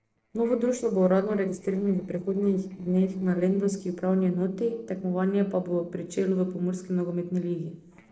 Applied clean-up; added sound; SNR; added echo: neural separator model SepFormer DNS4.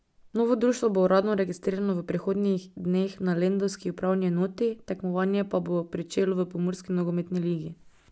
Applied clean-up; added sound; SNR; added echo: none; none; none; none.